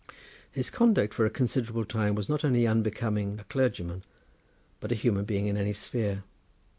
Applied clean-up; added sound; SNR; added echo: none; none; none; none.